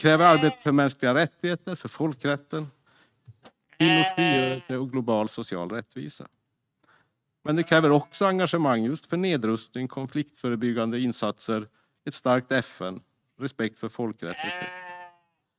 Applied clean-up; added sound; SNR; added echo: neural mask model RNNoise.